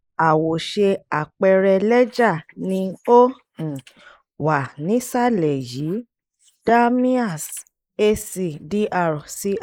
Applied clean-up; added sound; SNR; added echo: neural mask model Resemble Enhance denoiser.